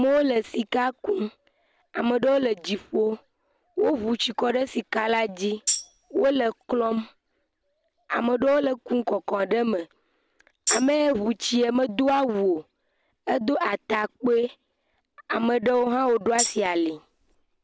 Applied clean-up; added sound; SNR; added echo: none; Tambourine; 6 dB; none.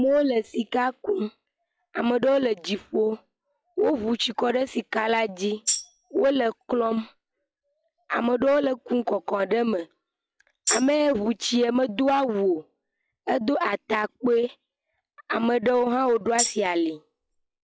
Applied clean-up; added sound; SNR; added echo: classical method log-MMSE.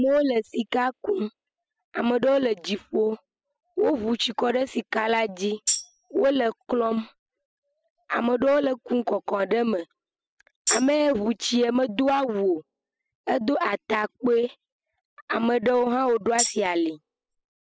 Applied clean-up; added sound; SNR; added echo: classical method spectral subtraction.